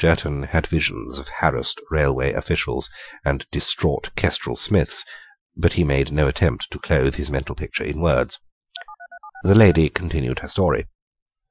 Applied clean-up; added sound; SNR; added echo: classical method Wiener filter.